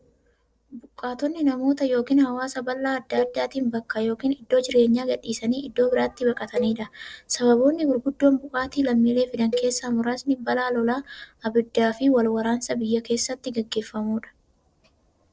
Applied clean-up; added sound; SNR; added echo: neural separator model SepFormer DNS4.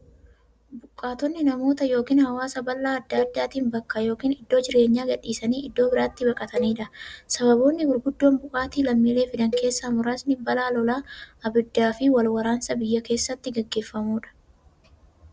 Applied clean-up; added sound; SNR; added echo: none; Cowbell; 11 dB; none.